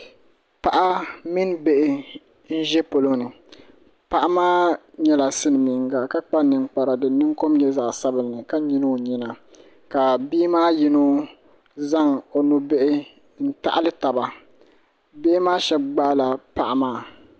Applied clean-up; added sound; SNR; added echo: none; none; none; none.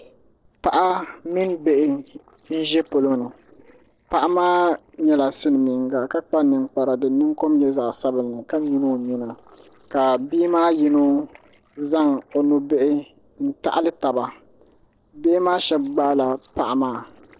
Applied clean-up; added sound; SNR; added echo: neural separator model SepFormer DNS4.